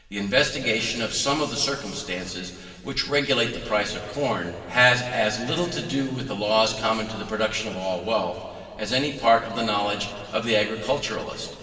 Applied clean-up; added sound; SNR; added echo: none; none; none; reverberation time 2.8 s.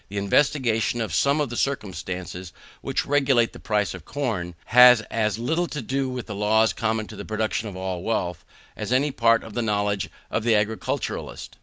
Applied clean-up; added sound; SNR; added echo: none; none; none; none.